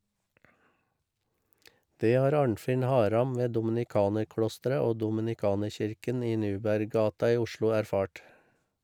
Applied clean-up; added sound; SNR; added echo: none; none; none; none.